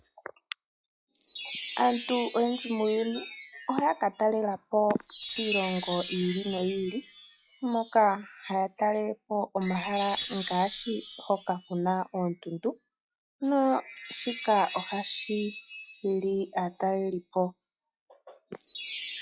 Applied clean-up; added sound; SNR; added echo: classical method log-MMSE.